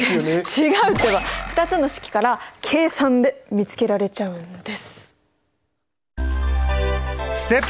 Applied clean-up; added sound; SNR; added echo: none; none; none; none.